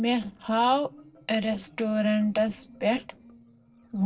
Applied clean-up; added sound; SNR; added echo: neural separator model SepFormer DNS4.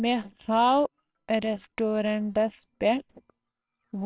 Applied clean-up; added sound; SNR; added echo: neural separator model SepFormer WHAMR!.